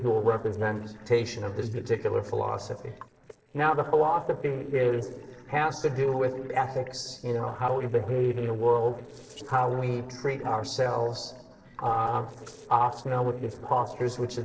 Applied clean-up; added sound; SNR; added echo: neural separator model SepFormer DNS4.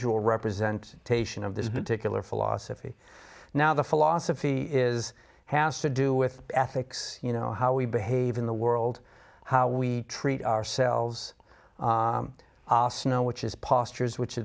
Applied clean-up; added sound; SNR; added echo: none; none; none; none.